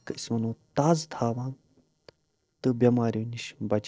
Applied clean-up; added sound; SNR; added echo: neural separator model SepFormer DNS4.